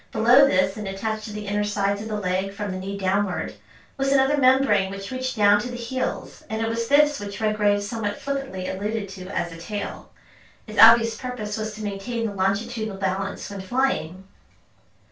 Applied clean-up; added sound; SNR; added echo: none; none; none; reverberation time 0.2 s.